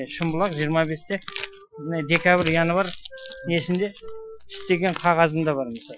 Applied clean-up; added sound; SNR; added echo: classical method Wiener filter.